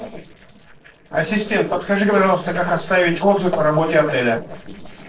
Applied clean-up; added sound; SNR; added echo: neural separator model SepFormer DNS4.